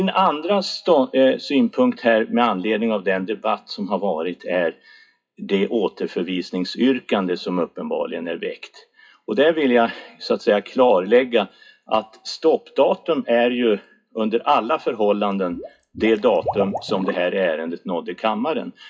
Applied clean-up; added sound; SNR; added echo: classical method WPE with log-MMSE.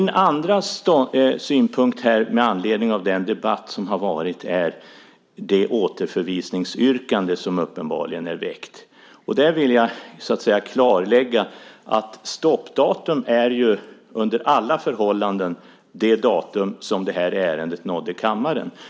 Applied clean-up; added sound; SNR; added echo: none; none; none; none.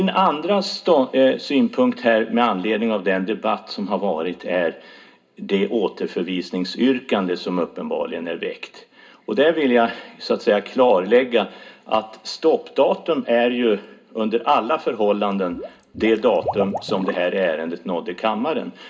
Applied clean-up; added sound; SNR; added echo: none; Liquid; 12 dB; reverberation time 0.2 s.